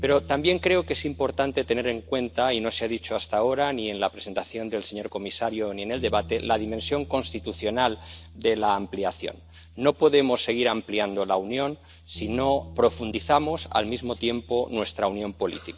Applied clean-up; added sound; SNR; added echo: none; Bass guitar; 18 dB; none.